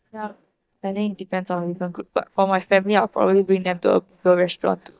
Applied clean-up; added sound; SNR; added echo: neural mask model DeepFilterNet 3.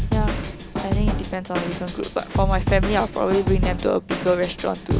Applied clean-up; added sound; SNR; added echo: none; Drum kit; 0 dB; none.